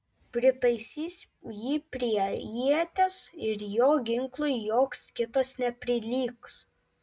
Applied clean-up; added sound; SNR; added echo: none; none; none; none.